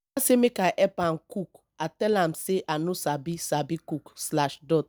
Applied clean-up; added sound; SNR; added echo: none; none; none; none.